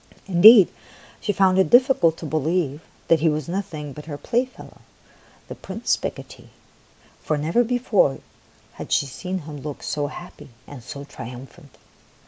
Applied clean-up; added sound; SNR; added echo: none; none; none; none.